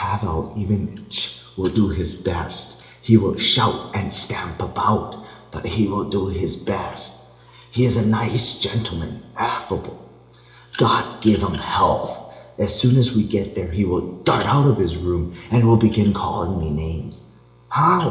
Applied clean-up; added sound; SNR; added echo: none; none; none; reverberation time 0.8 s.